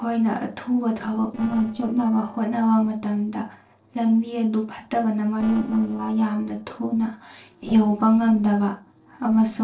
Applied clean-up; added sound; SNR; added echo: neural separator model SepFormer DNS4.